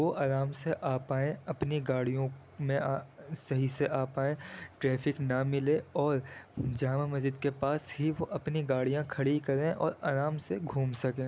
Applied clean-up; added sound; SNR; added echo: none; none; none; none.